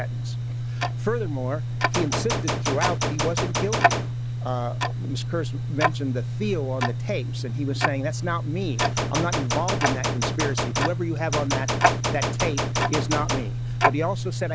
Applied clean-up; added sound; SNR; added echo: none; Tick-tock + Gunshot, gunfire; -4 dB; none.